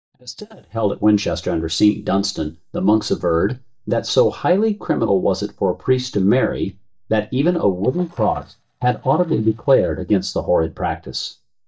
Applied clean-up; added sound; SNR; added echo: neural mask model DeepFilterNet 3.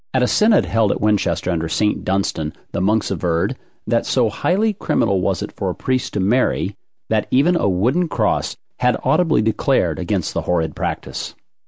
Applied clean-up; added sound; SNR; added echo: none; none; none; none.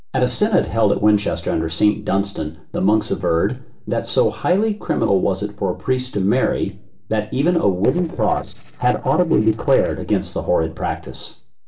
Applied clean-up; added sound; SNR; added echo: neural separator model SepFormer DNS4.